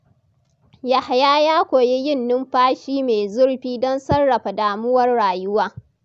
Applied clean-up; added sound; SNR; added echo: none; none; none; none.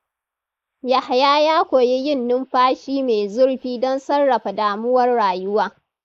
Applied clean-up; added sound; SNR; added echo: neural mask model Resemble Enhance denoiser.